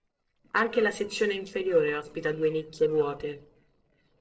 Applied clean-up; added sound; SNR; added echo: neural separator model SepFormer DNS4.